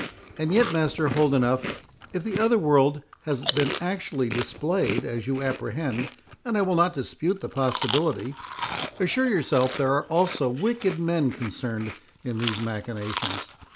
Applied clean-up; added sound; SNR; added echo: none; Chewing, mastication; 8 dB; none.